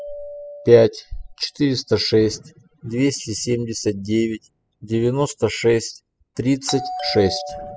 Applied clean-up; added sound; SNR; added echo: classical method spectral subtraction.